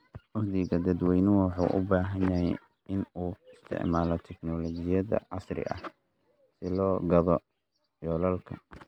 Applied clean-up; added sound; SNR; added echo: none; none; none; none.